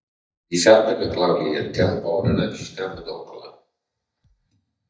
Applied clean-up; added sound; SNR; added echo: neural mask model DeepFilterNet 3.